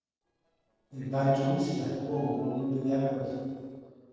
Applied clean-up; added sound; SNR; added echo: neural separator model SepFormer DNS4.